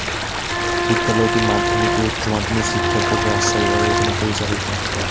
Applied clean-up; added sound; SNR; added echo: none; Stream + Bowed string instrument; -4 dB; none.